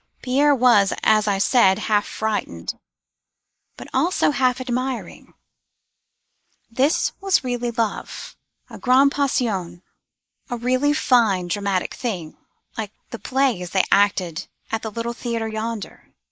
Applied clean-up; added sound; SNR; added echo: neural mask model Resemble Enhance denoiser.